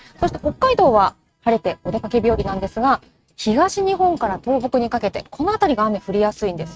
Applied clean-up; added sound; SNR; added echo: neural mask model RNNoise.